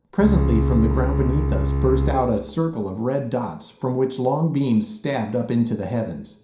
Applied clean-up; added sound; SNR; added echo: none; Bowed string instrument; -1 dB; reverberation time 0.5 s.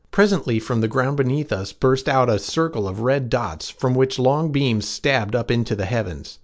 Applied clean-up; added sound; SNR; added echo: none; none; none; none.